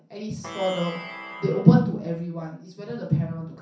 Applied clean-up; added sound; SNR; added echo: none; Plucked string instrument; 13 dB; reverberation time 0.6 s.